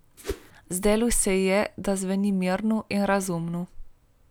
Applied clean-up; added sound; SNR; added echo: none; Whoosh, swoosh, swish; 9 dB; none.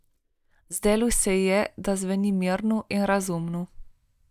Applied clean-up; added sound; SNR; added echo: neural mask model DeepFilterNet 3.